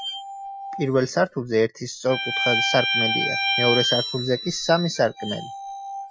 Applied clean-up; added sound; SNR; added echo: classical method Wiener filter.